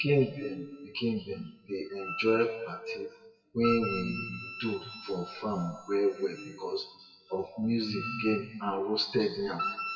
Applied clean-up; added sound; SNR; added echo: classical method WPE with log-MMSE.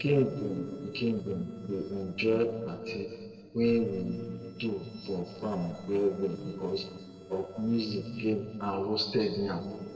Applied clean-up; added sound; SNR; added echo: neural separator model SepFormer DNS4.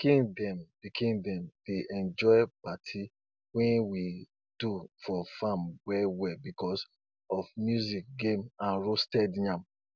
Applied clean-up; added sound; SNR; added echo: none; none; none; none.